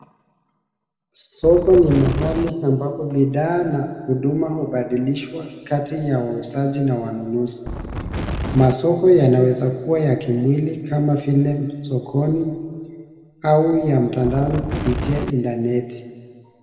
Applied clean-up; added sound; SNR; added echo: none; Wind; 6 dB; reverberation time 2.0 s.